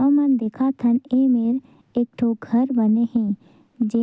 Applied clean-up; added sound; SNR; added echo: none; none; none; none.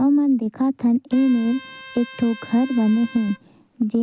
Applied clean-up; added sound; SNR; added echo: none; Trumpet; 20 dB; none.